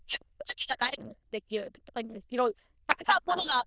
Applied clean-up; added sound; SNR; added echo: neural diffusion model UNIVERSE++.